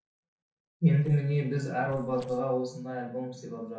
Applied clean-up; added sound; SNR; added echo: neural separator model SepFormer DNS4.